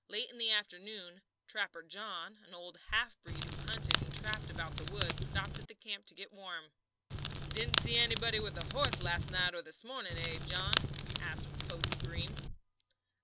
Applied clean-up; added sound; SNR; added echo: none; Crackle; -5 dB; none.